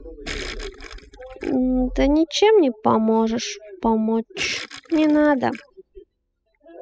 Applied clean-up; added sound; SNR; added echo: classical method spectral subtraction.